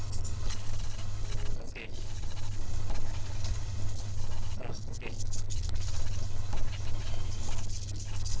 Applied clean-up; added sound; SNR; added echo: neural separator model SepFormer DNS4.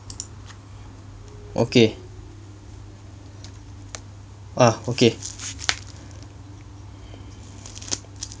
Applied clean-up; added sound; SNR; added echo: none; none; none; none.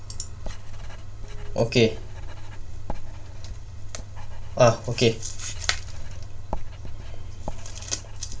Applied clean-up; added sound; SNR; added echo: none; Writing; 2 dB; reverberation time 0.2 s.